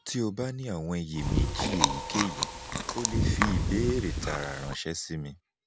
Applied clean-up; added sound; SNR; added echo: none; Chewing, mastication; -3 dB; none.